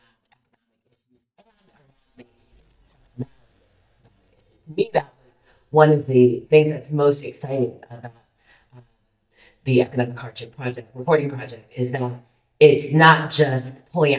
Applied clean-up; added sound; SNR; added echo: neural mask model DeepFilterNet 3.